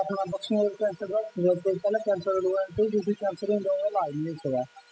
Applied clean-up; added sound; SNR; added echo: classical method spectral subtraction.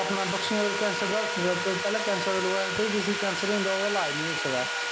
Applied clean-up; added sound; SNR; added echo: none; Sawing; 1 dB; none.